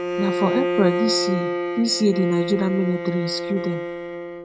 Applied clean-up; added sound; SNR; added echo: neural mask model RNNoise.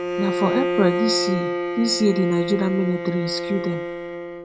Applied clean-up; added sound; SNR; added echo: none; Bowed string instrument; 2 dB; none.